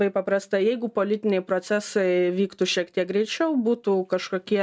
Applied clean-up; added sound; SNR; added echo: none; none; none; none.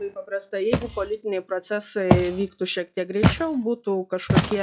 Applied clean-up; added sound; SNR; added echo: classical method log-MMSE.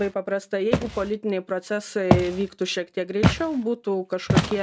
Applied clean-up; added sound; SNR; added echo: none; Walk, footsteps; 1 dB; none.